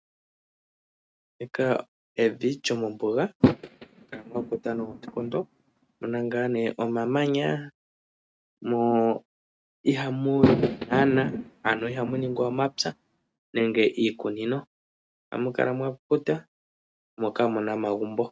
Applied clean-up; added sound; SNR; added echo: neural mask model RNNoise.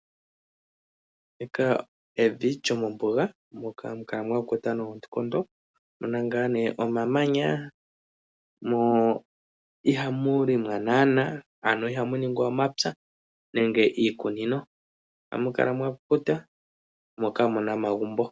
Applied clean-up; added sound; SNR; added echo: none; none; none; none.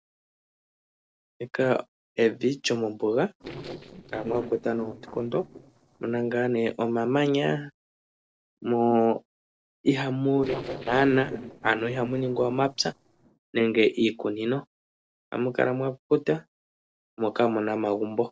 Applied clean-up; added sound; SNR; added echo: neural separator model SepFormer DNS4.